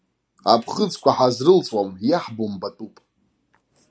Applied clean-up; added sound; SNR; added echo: none; none; none; none.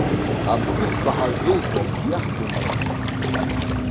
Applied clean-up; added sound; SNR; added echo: none; Waves, surf; -4 dB; none.